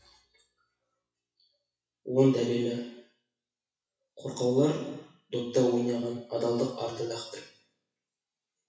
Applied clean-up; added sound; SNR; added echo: classical method WPE with log-MMSE.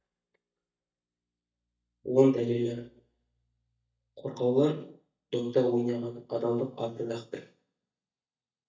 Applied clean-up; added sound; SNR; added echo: neural mask model DeepFilterNet 3.